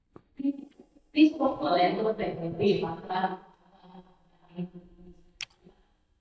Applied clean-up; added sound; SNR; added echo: neural mask model DeepFilterNet 3.